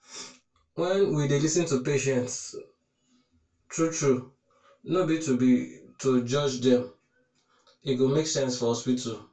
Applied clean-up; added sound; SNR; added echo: none; none; none; reverberation time 0.2 s.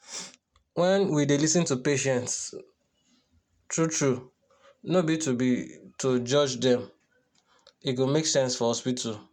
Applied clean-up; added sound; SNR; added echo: none; none; none; none.